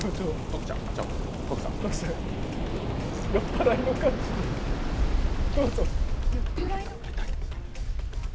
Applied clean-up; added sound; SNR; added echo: none; Waves, surf; -4 dB; none.